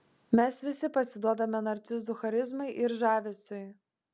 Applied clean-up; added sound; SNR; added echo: none; none; none; none.